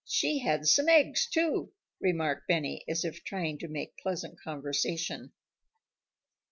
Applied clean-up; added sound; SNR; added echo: none; none; none; none.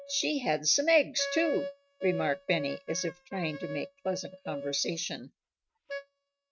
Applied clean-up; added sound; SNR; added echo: neural mask model RNNoise.